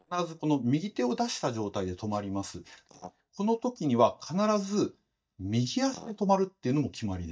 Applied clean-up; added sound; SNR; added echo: neural mask model DeepFilterNet 3.